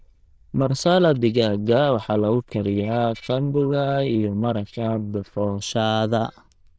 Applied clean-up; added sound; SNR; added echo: neural diffusion model UNIVERSE++.